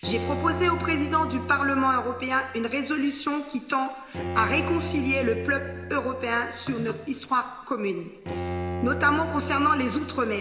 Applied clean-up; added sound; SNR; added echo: none; Bowed string instrument; 8 dB; reverberation time 3.0 s.